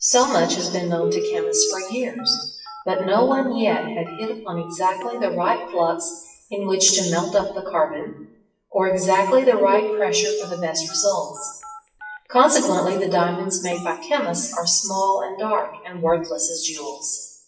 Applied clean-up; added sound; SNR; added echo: classical method WPE with log-MMSE.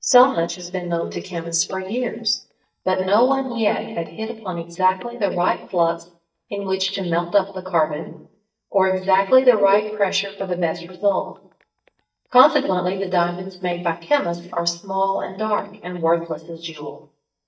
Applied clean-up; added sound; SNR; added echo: neural mask model DeepFilterNet 3.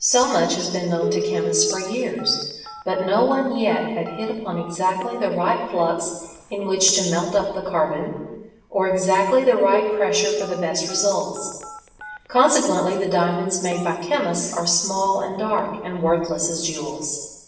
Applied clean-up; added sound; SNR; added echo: none; Telephone; 12 dB; reverberation time 1.1 s.